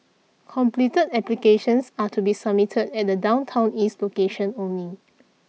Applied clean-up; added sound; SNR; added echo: none; none; none; none.